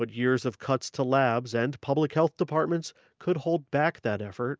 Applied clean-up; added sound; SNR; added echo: none; none; none; none.